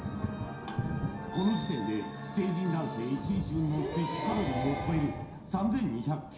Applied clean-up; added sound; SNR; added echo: none; Thunder; 9 dB; reverberation time 0.7 s.